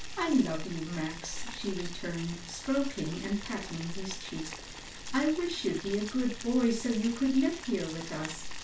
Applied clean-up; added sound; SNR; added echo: none; Boiling; 11 dB; reverberation time 0.3 s.